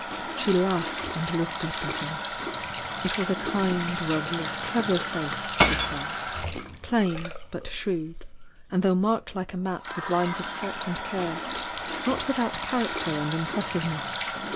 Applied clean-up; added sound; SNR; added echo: none; Water tap, faucet + Shatter / Crushing; 2 dB; none.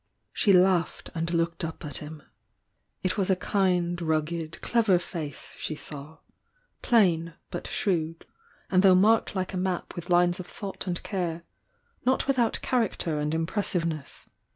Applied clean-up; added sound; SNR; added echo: none; none; none; none.